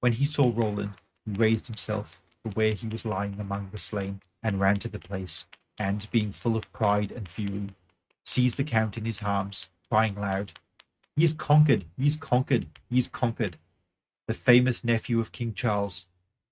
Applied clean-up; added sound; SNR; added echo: neural mask model RNNoise.